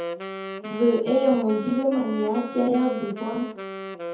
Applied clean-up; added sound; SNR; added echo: none; Wind instrument, woodwind instrument; 10 dB; reverberation time 0.5 s.